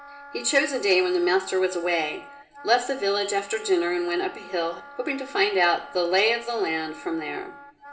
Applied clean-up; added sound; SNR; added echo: none; Wind instrument, woodwind instrument; 18 dB; reverberation time 1.1 s.